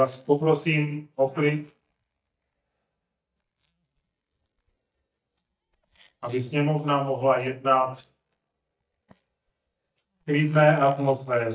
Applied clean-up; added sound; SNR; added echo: neural mask model DeepFilterNet 3.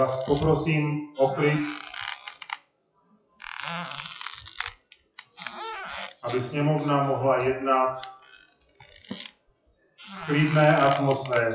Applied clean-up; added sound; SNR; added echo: classical method WPE with log-MMSE.